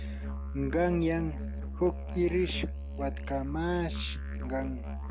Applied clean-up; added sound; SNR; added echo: none; Musical instrument; 4 dB; none.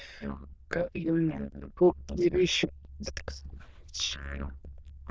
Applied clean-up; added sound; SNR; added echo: neural diffusion model UNIVERSE++.